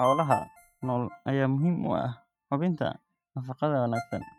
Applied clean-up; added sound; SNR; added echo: neural mask model RNNoise.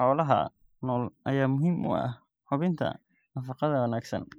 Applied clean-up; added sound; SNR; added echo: neural mask model Resemble Enhance denoiser.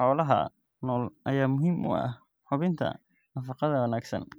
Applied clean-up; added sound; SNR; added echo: none; none; none; none.